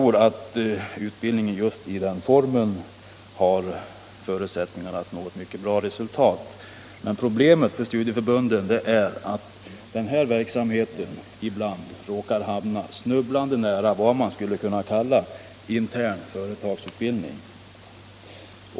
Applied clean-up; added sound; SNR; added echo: none; none; none; none.